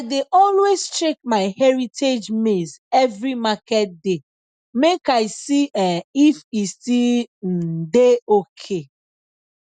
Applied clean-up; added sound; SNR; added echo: none; none; none; none.